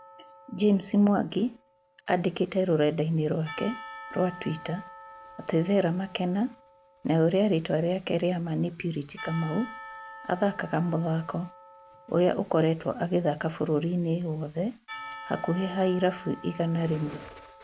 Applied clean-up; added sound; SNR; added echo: none; Percussion; 19 dB; none.